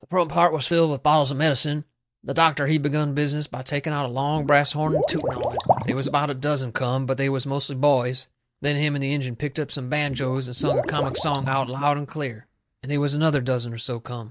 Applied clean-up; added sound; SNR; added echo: neural mask model DeepFilterNet 3.